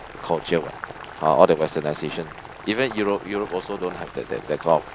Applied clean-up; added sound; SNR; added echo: none; Boiling; 15 dB; none.